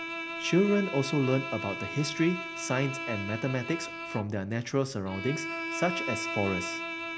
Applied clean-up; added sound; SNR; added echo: none; Bowed string instrument; 6 dB; none.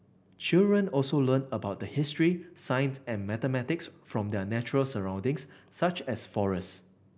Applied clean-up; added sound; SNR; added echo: none; none; none; none.